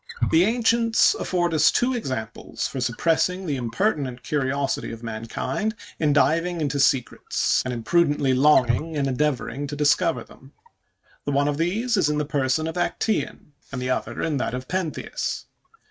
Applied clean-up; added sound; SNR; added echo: neural mask model RNNoise.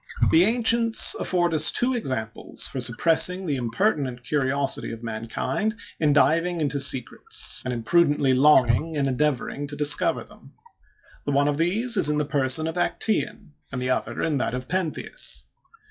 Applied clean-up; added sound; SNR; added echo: classical method log-MMSE.